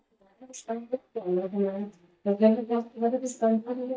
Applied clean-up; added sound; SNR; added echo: neural mask model DeepFilterNet 3.